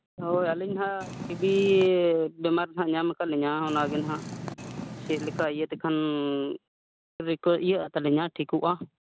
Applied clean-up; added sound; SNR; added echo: none; Purr; 10 dB; none.